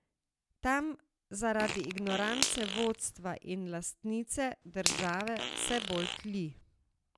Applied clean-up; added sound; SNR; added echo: none; Fart + Finger snapping; 2 dB; none.